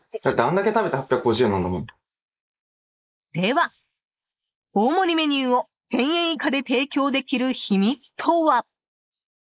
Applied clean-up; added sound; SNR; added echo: neural mask model Resemble Enhance denoiser.